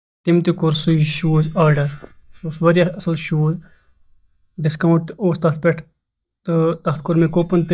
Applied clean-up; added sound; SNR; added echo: neural mask model DeepFilterNet 3.